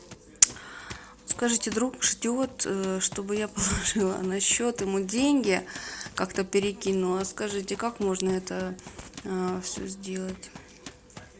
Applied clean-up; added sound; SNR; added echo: none; Run; 19 dB; none.